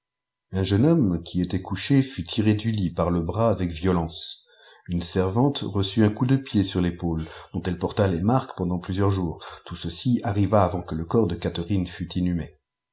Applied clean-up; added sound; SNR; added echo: none; none; none; none.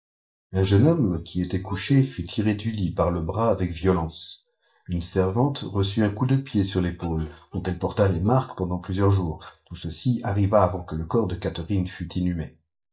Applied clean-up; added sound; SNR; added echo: neural mask model DeepFilterNet 3.